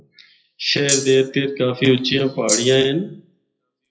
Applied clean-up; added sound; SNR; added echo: classical method WPE with log-MMSE.